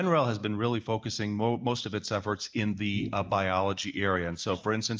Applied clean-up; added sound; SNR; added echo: neural mask model DeepFilterNet 3.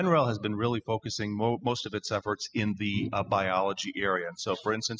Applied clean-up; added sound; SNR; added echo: classical method spectral subtraction.